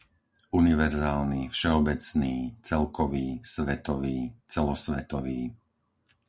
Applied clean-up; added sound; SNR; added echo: none; none; none; none.